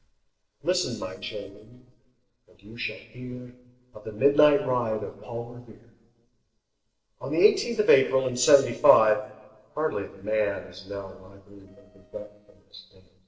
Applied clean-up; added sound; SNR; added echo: neural separator model SepFormer DNS4.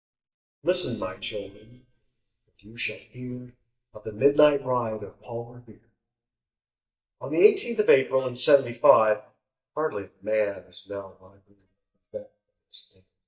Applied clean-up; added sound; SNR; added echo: neural mask model DeepFilterNet 3.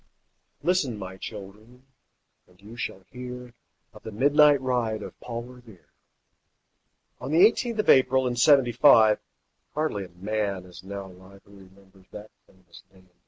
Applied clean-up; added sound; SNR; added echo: none; none; none; none.